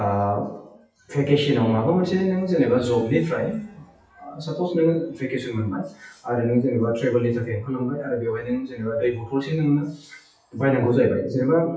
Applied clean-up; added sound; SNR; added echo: classical method WPE with log-MMSE.